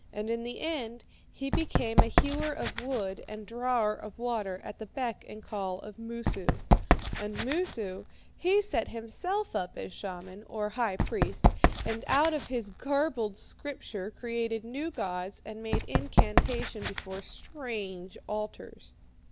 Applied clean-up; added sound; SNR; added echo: none; Run; -1 dB; none.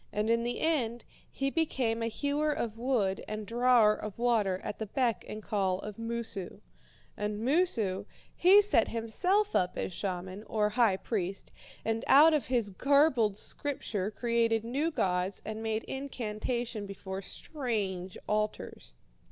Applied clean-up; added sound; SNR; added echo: none; none; none; none.